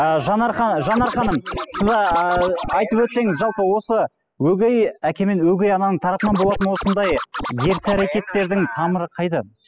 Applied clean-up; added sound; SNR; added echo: classical method spectral subtraction.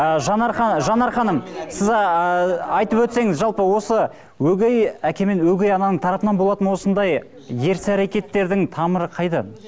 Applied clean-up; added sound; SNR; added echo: none; none; none; none.